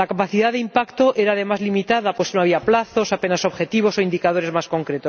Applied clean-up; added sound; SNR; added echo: none; none; none; none.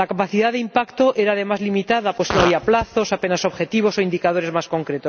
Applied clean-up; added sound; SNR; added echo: none; Fart; 8 dB; none.